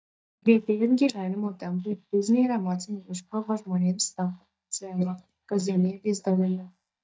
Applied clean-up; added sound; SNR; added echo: neural mask model DeepFilterNet 3.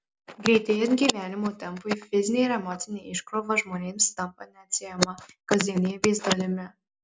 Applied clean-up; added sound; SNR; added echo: none; none; none; none.